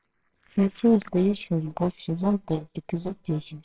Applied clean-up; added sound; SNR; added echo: neural separator model SepFormer WHAMR!.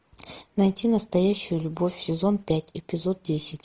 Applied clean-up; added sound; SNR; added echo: none; none; none; none.